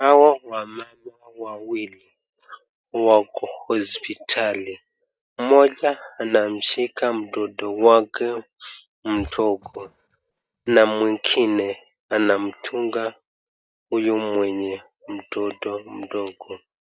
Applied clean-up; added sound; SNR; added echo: neural mask model DeepFilterNet 3.